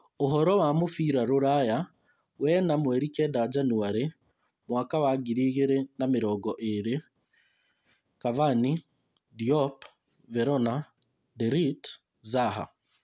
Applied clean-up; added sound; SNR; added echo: none; none; none; none.